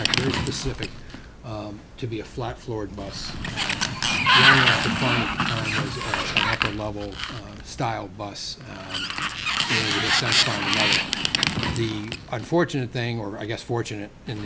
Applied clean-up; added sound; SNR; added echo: none; Sliding door; -4 dB; none.